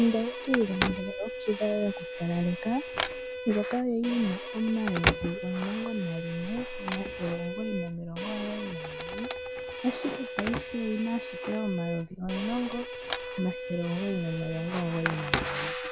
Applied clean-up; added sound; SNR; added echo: none; Bowed string instrument + Telephone; 4 dB; none.